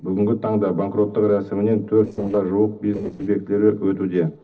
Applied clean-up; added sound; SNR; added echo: neural separator model SepFormer DNS4.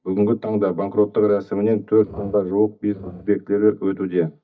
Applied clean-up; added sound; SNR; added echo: neural mask model DeepFilterNet 3.